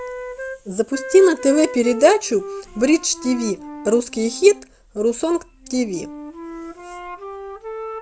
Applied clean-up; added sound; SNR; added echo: none; Wind instrument, woodwind instrument; 13 dB; none.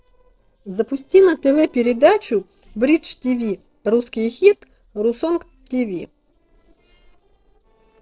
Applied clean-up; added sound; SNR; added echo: neural separator model SepFormer DNS4.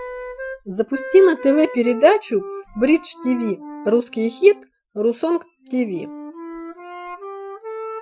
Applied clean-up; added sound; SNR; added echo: classical method Wiener filter.